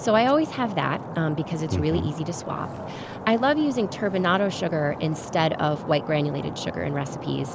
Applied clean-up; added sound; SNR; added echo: none; Stream; 10 dB; none.